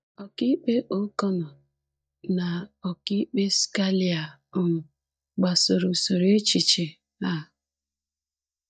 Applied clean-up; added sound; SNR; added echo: neural mask model DeepFilterNet 3.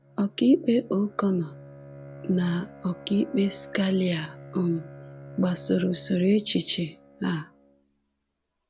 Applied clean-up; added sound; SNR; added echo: none; Bowed string instrument; 19 dB; none.